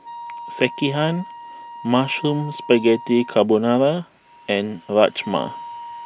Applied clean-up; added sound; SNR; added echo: none; Wind instrument, woodwind instrument; 16 dB; none.